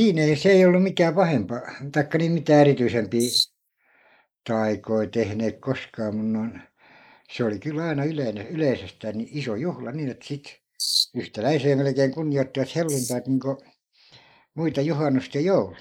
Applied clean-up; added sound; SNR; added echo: neural mask model Resemble Enhance denoiser.